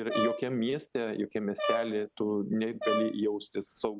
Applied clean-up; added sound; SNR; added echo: none; Brass instrument; 4 dB; none.